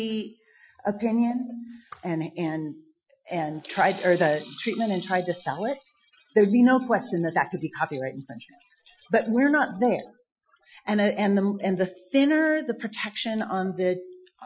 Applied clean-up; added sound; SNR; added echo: classical method Wiener filter.